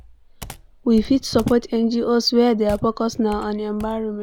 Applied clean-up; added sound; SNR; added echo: none; Computer keyboard; 18 dB; none.